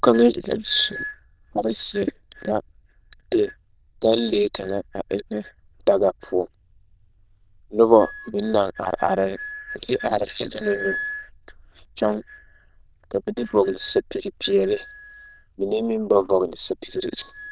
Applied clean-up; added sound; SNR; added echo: neural diffusion model UNIVERSE++.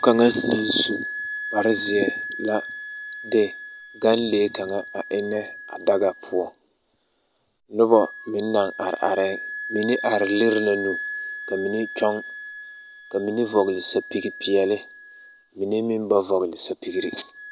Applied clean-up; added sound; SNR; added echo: none; Wind instrument, woodwind instrument; 11 dB; none.